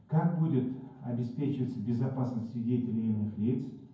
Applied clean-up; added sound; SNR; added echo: none; none; none; reverberation time 0.9 s.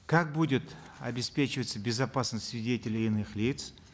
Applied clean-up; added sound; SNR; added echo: none; none; none; none.